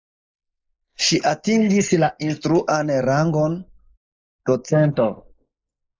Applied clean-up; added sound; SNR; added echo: neural mask model Resemble Enhance denoiser.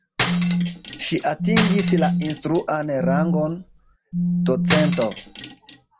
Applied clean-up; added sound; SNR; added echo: none; Cutlery, silverware + Telephone; -2 dB; none.